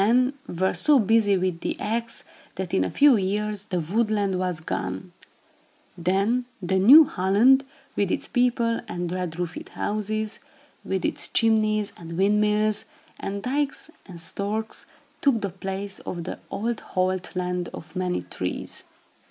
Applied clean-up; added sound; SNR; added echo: none; none; none; none.